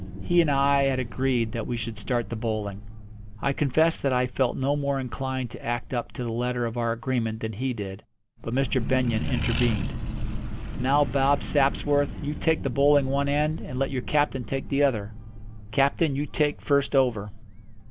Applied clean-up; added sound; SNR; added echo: none; Accelerating, revving, vroom; 7 dB; none.